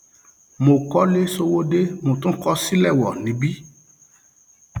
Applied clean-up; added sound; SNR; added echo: none; none; none; none.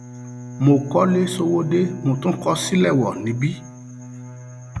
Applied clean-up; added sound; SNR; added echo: none; Bowed string instrument; 14 dB; none.